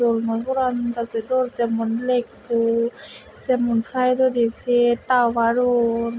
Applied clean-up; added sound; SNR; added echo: none; none; none; none.